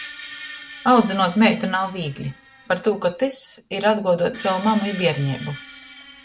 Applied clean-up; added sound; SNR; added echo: none; Screech; 16 dB; none.